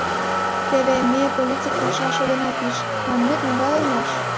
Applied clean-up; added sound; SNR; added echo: none; Motor vehicle (road); -1 dB; none.